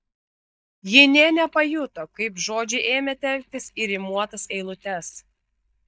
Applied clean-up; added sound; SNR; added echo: neural mask model DeepFilterNet 3.